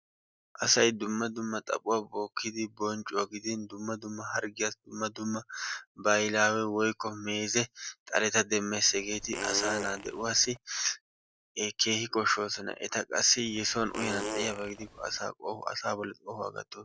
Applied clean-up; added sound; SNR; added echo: none; Fart; 8 dB; none.